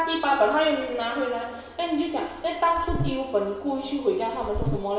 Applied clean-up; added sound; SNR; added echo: none; Buzz; 2 dB; reverberation time 2.1 s.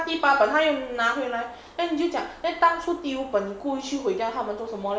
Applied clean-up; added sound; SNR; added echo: none; none; none; none.